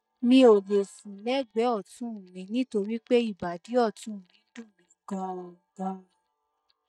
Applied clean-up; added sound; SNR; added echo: neural mask model DeepFilterNet 3.